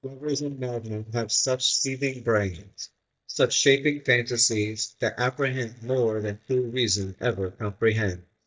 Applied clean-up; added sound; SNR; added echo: neural mask model DeepFilterNet 3.